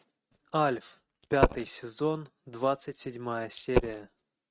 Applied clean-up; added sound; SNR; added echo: neural mask model RNNoise.